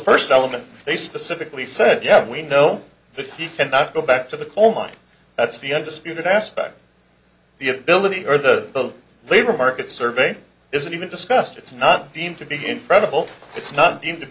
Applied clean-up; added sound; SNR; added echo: none; none; none; none.